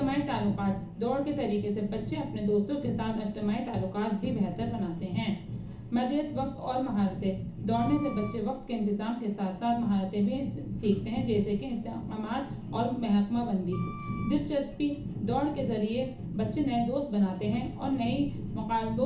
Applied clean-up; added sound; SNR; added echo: none; Wind instrument, woodwind instrument; 17 dB; reverberation time 0.8 s.